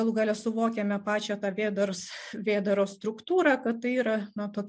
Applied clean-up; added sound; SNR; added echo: none; none; none; none.